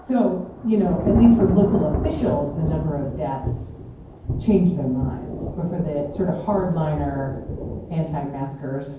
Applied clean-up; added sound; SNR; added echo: none; Thunder / Rain; 7 dB; reverberation time 0.9 s.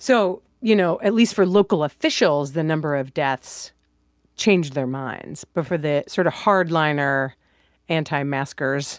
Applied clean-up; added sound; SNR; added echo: none; none; none; none.